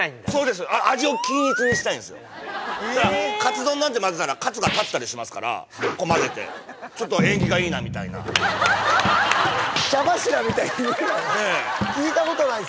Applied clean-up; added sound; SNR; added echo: none; Cupboard open or close / Drawer open or close; 15 dB; none.